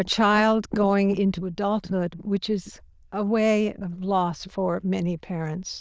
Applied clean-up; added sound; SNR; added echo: neural diffusion model UNIVERSE++.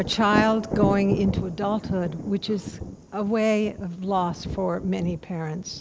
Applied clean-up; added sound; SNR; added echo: none; Thunder; 7 dB; none.